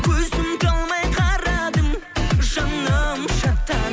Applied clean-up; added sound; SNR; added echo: none; none; none; none.